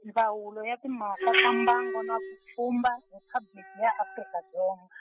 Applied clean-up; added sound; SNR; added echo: classical method spectral subtraction.